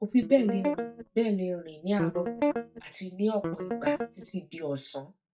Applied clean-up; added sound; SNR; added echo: neural mask model DeepFilterNet 3.